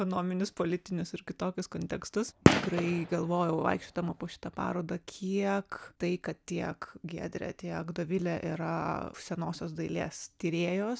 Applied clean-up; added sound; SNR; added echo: none; Gunshot, gunfire; -3 dB; none.